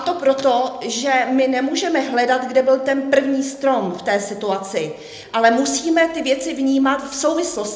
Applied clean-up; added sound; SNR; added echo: none; none; none; reverberation time 0.7 s.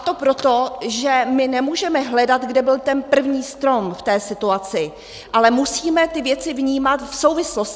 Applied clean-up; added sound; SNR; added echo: none; none; none; none.